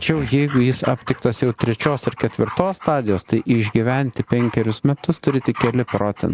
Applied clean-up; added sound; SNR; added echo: none; Dog; 16 dB; none.